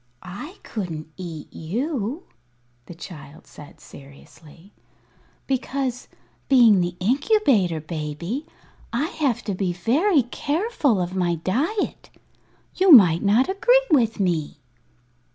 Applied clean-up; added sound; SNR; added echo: none; none; none; none.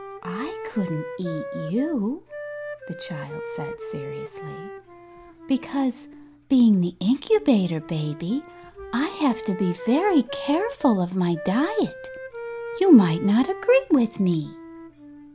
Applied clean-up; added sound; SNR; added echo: none; Wind instrument, woodwind instrument; 13 dB; none.